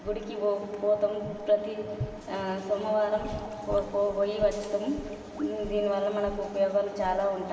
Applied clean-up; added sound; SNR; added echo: none; Sink (filling or washing) / Gurgling / Liquid; 15 dB; reverberation time 2.7 s.